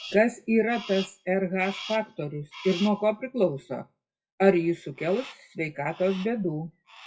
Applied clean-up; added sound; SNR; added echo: classical method WPE with log-MMSE.